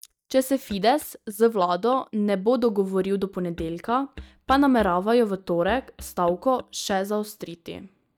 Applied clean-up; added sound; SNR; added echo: neural mask model DeepFilterNet 3.